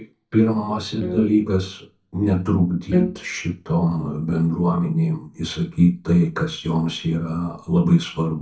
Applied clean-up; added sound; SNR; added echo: neural mask model DeepFilterNet 3.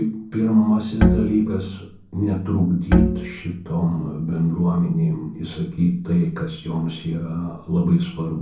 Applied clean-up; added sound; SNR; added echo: none; Bowed string instrument; 0 dB; reverberation time 0.6 s.